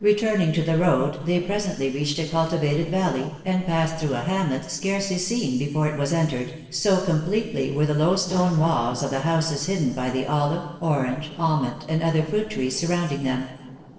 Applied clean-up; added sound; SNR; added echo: neural separator model SepFormer DNS4.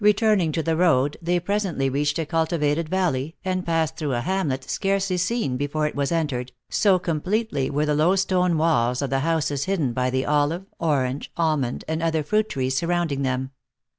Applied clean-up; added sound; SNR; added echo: none; none; none; none.